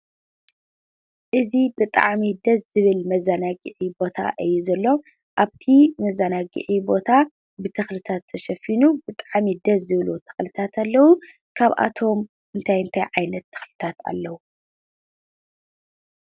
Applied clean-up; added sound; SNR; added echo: none; none; none; none.